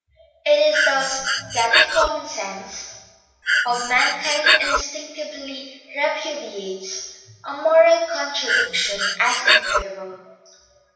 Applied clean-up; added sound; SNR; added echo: none; Breathing; -3 dB; reverberation time 0.9 s.